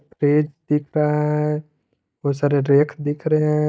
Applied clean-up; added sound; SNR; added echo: neural mask model DeepFilterNet 3.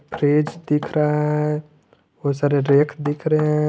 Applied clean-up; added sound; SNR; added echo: none; Knock; 19 dB; none.